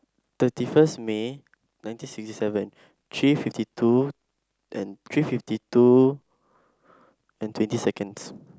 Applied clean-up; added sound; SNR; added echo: none; none; none; none.